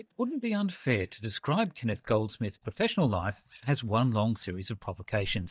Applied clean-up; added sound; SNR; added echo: neural mask model DeepFilterNet 3.